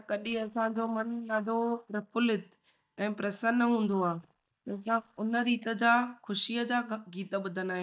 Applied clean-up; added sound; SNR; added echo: neural mask model DeepFilterNet 3.